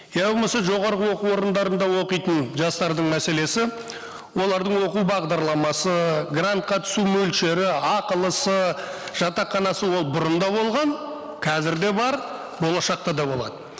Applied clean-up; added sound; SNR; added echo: none; none; none; none.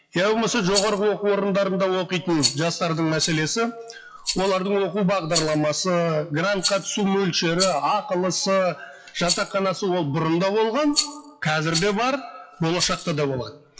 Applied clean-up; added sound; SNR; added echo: classical method WPE with log-MMSE.